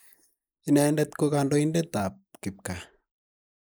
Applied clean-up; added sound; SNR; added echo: neural mask model Resemble Enhance denoiser.